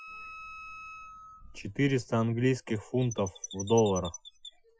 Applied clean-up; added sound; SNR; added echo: classical method Wiener filter.